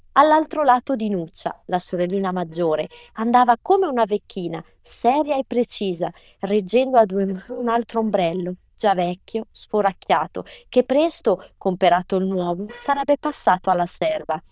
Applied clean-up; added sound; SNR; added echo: neural diffusion model UNIVERSE++.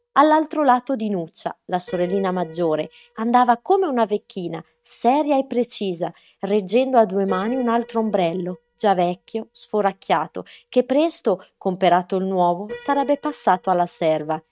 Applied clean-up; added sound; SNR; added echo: neural mask model RNNoise.